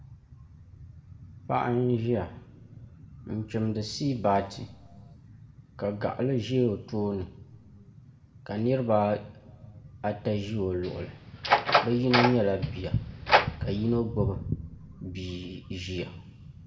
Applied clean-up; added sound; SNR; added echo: none; Door; -2 dB; reverberation time 1.0 s.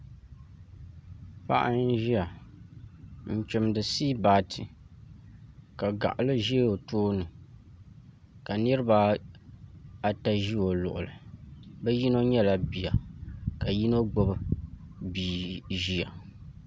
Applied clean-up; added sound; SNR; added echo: none; none; none; none.